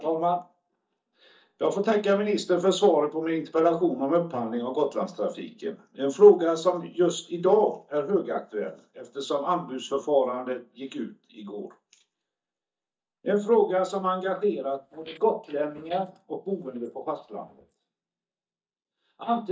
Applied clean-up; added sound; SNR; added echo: neural mask model DeepFilterNet 3.